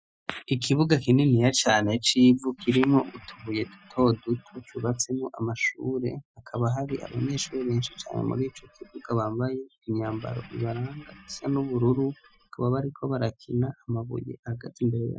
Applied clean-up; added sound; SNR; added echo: classical method Wiener filter.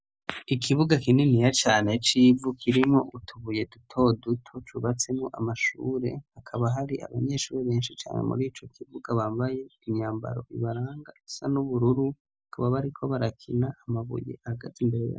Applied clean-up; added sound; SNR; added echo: none; none; none; none.